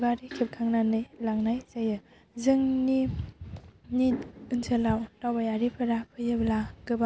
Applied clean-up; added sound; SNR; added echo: none; none; none; none.